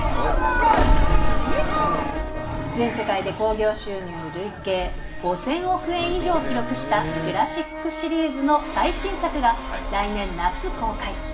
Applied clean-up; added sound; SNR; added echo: none; Brass instrument; 14 dB; reverberation time 0.5 s.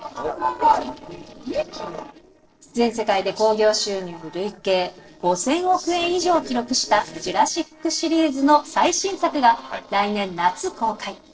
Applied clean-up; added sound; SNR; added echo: neural separator model SepFormer DNS4.